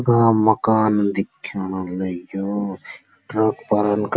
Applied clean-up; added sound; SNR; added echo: none; none; none; none.